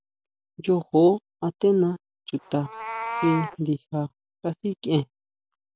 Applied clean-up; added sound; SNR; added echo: none; Meow; 13 dB; none.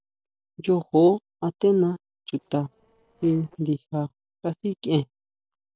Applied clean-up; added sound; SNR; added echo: neural separator model SepFormer DNS4.